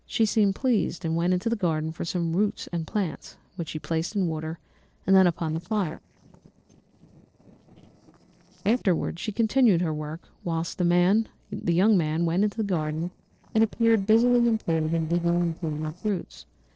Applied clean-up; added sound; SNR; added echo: neural separator model SepFormer DNS4.